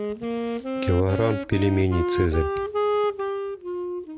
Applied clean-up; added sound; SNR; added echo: none; Wind instrument, woodwind instrument; 1 dB; none.